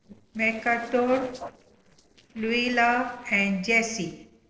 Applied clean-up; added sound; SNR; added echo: neural separator model SepFormer DNS4.